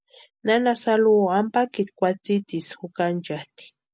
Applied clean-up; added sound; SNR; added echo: none; none; none; none.